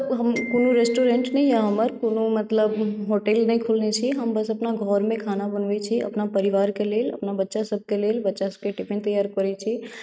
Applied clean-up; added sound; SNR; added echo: neural mask model RNNoise.